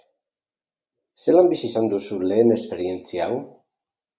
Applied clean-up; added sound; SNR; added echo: none; none; none; none.